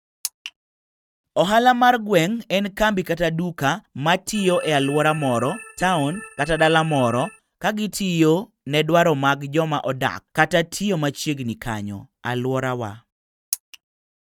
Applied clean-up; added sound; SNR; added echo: neural mask model RNNoise.